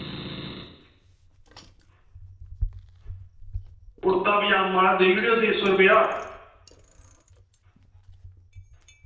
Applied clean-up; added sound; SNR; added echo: none; Bicycle; 16 dB; reverberation time 0.9 s.